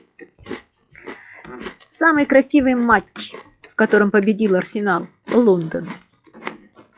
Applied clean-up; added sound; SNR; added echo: classical method log-MMSE.